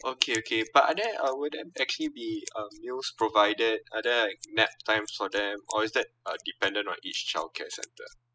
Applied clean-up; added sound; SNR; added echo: classical method spectral subtraction.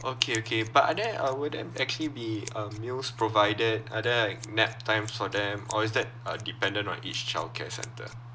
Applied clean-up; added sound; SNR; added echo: none; Scissors; 13 dB; none.